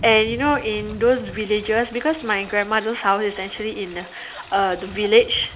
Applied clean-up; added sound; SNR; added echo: none; Engine; 18 dB; none.